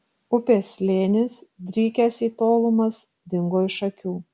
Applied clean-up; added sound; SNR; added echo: none; none; none; none.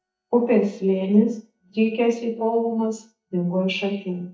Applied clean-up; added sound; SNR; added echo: neural mask model DeepFilterNet 3.